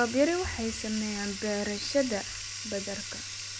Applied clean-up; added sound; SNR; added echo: none; Bathtub (filling or washing); 7 dB; none.